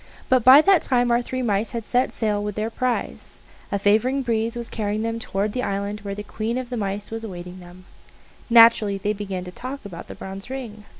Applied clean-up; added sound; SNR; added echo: none; none; none; none.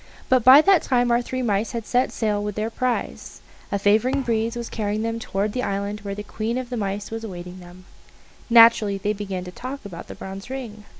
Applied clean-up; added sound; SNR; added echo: none; Thump, thud; 17 dB; none.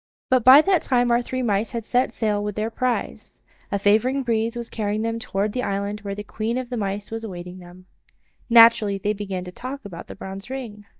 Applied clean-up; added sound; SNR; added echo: neural mask model DeepFilterNet 3.